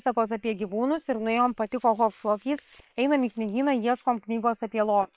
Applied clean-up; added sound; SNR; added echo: neural separator model SepFormer WHAM!.